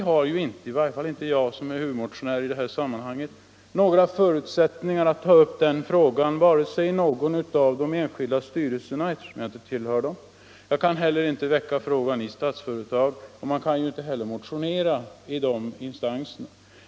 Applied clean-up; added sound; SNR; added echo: none; none; none; none.